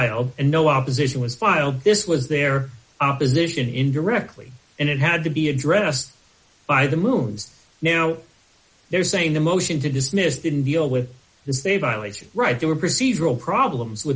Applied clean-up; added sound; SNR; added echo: none; none; none; none.